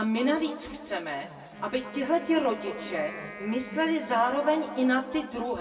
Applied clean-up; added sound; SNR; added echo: none; Wind instrument, woodwind instrument; 17 dB; reverberation time 1.9 s.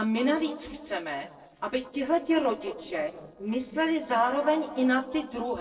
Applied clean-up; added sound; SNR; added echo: neural separator model SepFormer DNS4.